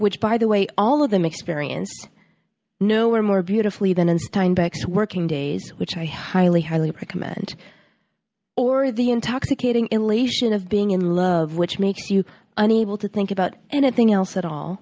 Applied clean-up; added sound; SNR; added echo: none; none; none; none.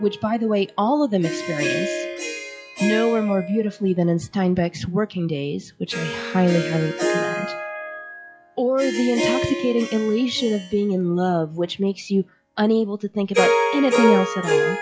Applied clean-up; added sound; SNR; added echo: classical method log-MMSE.